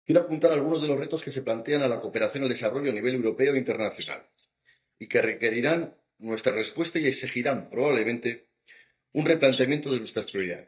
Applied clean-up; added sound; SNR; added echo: neural mask model DeepFilterNet 3.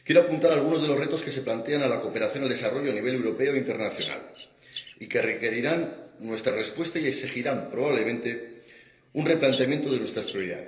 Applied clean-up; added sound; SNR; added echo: neural separator model SepFormer DNS4.